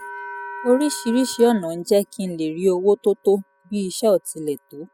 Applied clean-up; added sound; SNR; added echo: classical method spectral subtraction.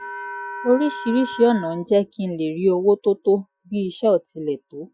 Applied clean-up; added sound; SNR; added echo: classical method Wiener filter.